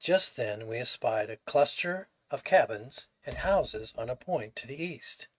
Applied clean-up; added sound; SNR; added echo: neural mask model RNNoise.